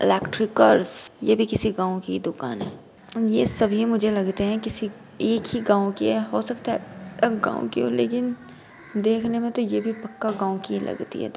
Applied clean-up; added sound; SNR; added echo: none; none; none; none.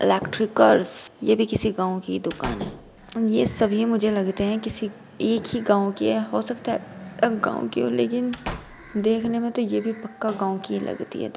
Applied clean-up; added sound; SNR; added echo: none; Slam / Wood; 17 dB; none.